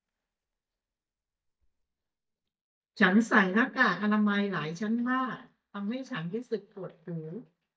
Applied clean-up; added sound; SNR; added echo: neural mask model DeepFilterNet 3.